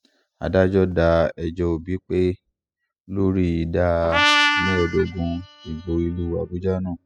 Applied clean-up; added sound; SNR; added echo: classical method spectral subtraction.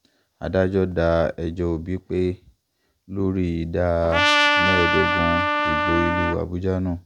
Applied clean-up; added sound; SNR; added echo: none; Trumpet; -3 dB; none.